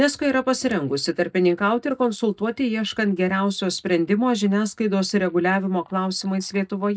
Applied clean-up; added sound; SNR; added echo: neural mask model DeepFilterNet 3.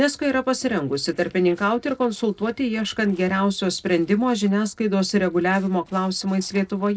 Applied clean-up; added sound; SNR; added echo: neural separator model SepFormer DNS4.